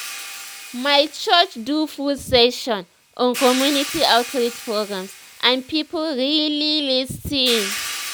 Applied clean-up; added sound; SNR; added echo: none; Hi-hat; 12 dB; none.